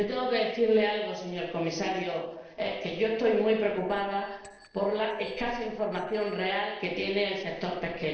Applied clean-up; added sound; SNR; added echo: neural separator model SepFormer DNS4.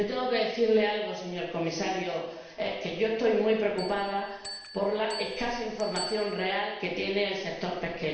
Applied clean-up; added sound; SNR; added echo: none; Bell; 17 dB; reverberation time 1.0 s.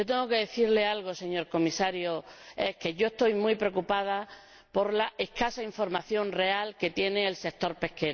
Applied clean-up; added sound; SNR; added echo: none; none; none; none.